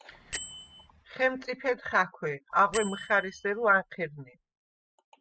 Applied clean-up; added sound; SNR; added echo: classical method spectral subtraction.